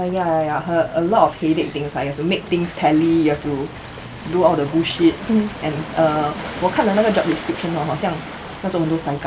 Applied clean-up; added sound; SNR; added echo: none; Waves, surf; 13 dB; none.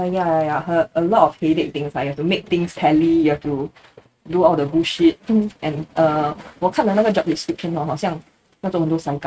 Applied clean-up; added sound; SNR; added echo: neural mask model RNNoise.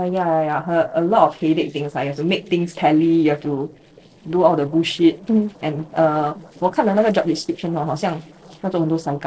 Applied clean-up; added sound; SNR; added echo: neural separator model SepFormer DNS4.